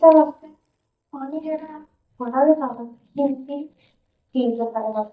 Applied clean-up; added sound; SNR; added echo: neural mask model DeepFilterNet 3.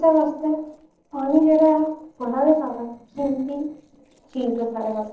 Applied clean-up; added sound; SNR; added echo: neural separator model SepFormer DNS4.